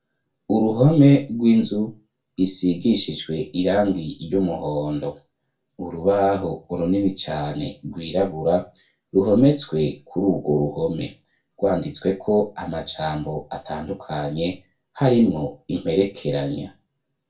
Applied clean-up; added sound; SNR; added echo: none; none; none; reverberation time 0.2 s.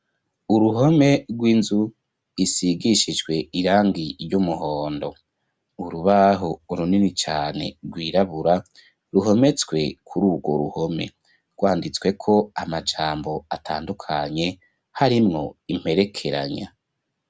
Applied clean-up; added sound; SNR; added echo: none; none; none; none.